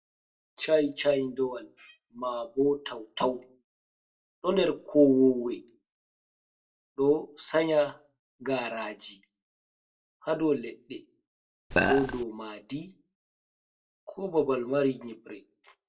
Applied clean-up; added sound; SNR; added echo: neural separator model SepFormer DNS4.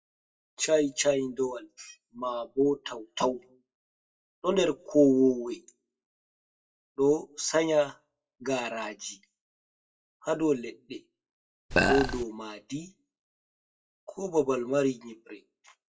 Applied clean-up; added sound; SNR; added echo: classical method WPE with log-MMSE.